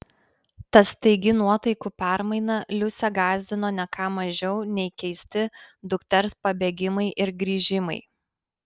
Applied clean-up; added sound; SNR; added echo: none; none; none; none.